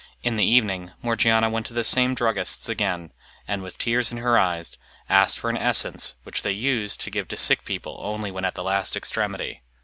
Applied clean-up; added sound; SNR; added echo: none; none; none; none.